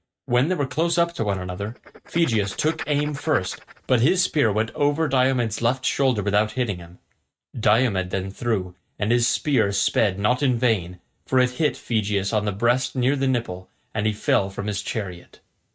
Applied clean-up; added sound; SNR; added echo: neural mask model RNNoise.